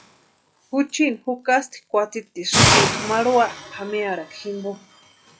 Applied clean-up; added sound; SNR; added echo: classical method log-MMSE.